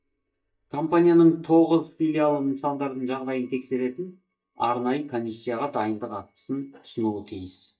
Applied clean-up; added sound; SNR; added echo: neural mask model DeepFilterNet 3.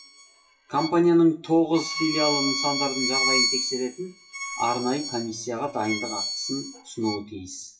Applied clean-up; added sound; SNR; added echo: classical method WPE with log-MMSE.